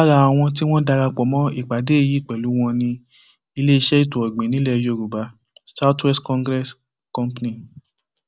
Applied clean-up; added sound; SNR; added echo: none; none; none; none.